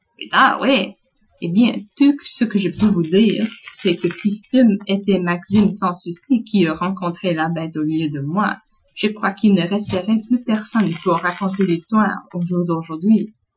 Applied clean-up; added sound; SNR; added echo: classical method Wiener filter.